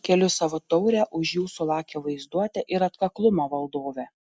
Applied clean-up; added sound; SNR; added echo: none; none; none; none.